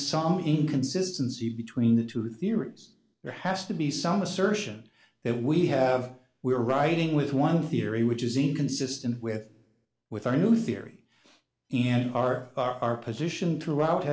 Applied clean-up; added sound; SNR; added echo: none; none; none; none.